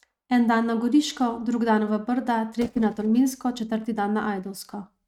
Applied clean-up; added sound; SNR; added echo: neural mask model RNNoise.